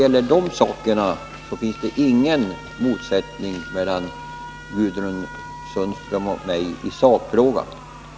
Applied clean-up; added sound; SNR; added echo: none; Alarm; 18 dB; none.